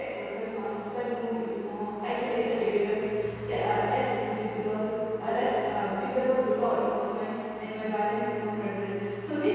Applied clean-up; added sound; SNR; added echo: none; none; none; reverberation time 2.2 s.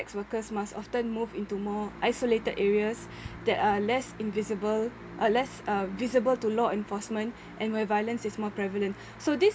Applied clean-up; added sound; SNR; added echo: none; none; none; none.